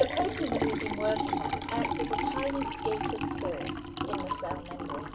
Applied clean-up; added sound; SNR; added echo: none; Liquid; -2 dB; reverberation time 0.2 s.